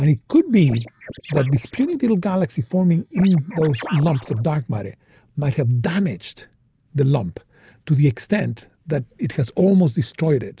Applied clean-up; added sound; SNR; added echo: neural mask model Resemble Enhance denoiser.